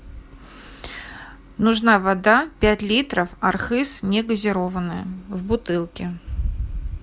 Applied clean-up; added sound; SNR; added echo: none; none; none; none.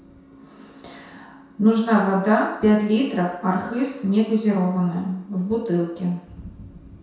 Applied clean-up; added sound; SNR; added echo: none; none; none; reverberation time 0.7 s.